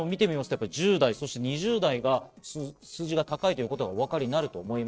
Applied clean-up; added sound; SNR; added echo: neural separator model SepFormer DNS4.